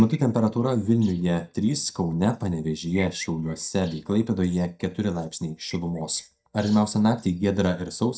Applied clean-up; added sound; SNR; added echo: neural mask model DeepFilterNet 3.